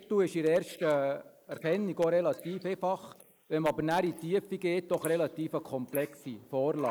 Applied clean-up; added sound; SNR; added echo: neural mask model Resemble Enhance denoiser.